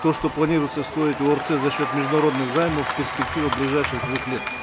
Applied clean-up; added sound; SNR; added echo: none; Applause / Crowd / Cheering; 6 dB; none.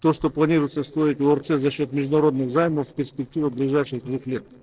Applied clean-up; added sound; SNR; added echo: neural separator model SepFormer DNS4.